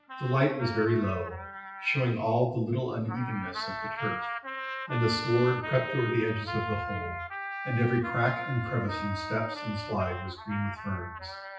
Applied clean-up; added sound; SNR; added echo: classical method WPE with log-MMSE.